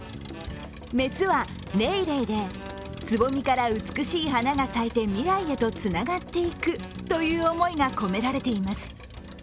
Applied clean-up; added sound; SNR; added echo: none; Engine; 16 dB; none.